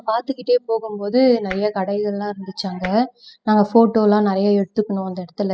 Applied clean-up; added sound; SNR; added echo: classical method spectral subtraction.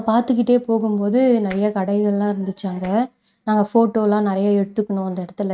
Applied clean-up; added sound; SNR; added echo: neural mask model RNNoise.